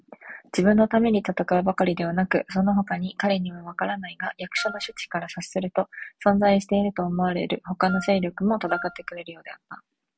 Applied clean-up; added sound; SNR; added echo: none; Wind instrument, woodwind instrument; 13 dB; none.